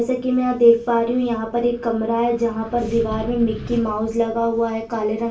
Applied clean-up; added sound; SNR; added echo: none; Wind; 17 dB; reverberation time 0.3 s.